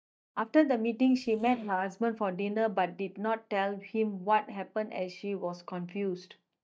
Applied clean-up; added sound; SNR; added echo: neural mask model DeepFilterNet 3.